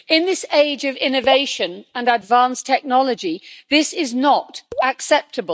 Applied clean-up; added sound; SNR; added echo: neural mask model RNNoise.